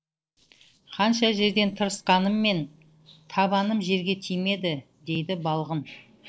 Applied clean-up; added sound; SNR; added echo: neural separator model SepFormer DNS4.